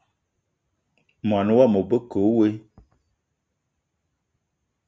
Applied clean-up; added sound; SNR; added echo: none; none; none; none.